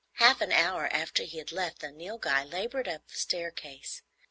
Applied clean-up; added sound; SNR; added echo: none; none; none; none.